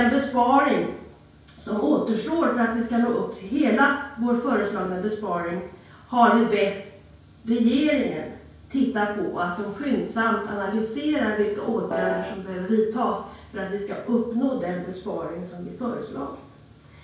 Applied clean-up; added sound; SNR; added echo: none; Piano; 3 dB; reverberation time 0.5 s.